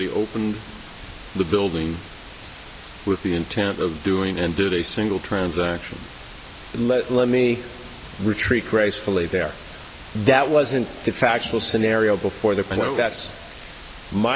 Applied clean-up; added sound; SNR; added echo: none; Water; 16 dB; none.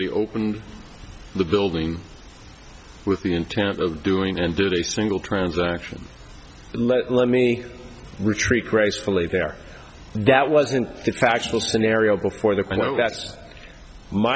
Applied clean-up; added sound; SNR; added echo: none; none; none; none.